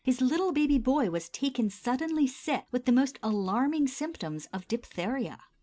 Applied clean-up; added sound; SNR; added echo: none; none; none; none.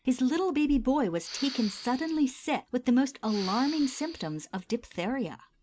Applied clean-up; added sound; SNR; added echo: none; Respiratory sounds; 14 dB; none.